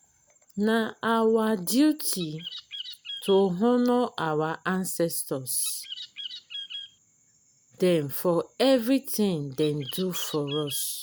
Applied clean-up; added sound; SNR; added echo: none; Bird; 13 dB; none.